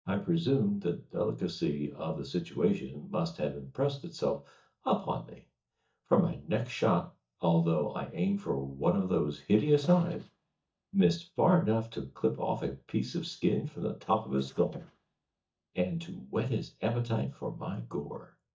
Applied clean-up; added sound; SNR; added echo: neural mask model DeepFilterNet 3.